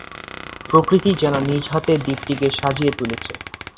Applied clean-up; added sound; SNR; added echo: none; Squeak; 13 dB; none.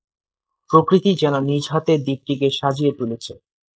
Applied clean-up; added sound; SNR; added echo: neural mask model Resemble Enhance denoiser.